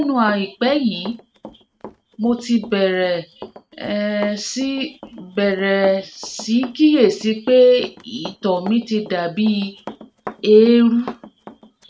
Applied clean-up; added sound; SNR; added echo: neural mask model RNNoise.